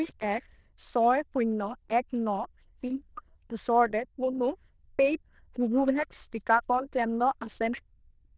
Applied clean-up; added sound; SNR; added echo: neural diffusion model UNIVERSE++.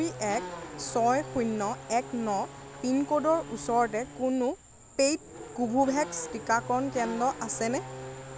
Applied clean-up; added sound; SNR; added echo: none; Race car, auto racing / Accelerating, revving, vroom; 12 dB; none.